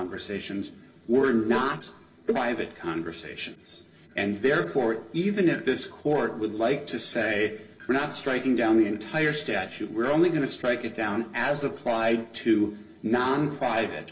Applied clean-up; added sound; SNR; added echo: neural separator model SepFormer DNS4.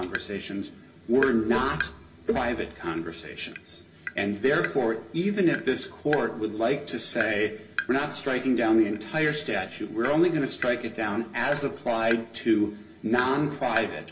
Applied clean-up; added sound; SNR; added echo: none; Tap; 13 dB; reverberation time 0.1 s.